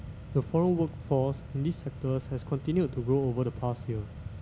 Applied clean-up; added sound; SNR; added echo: none; Mechanisms; 12 dB; none.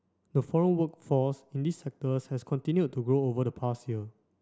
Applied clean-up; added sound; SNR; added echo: none; none; none; none.